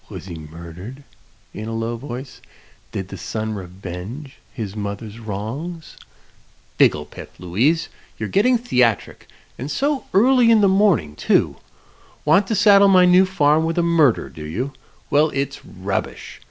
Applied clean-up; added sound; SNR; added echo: none; none; none; none.